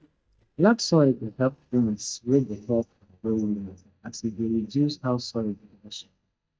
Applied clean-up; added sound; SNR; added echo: neural mask model DeepFilterNet 3.